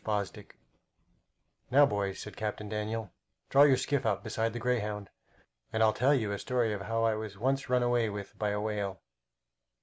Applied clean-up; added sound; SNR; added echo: none; none; none; none.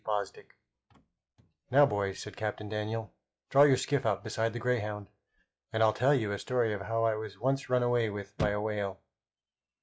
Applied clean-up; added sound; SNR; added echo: classical method log-MMSE.